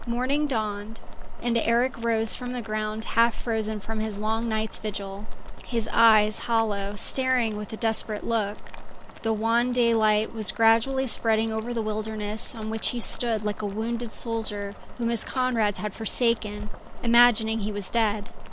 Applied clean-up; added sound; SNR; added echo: none; Boiling; 5 dB; none.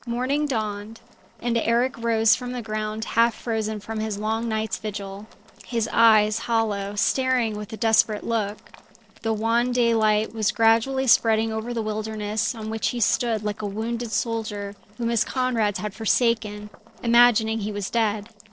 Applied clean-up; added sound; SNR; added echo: neural separator model SepFormer DNS4.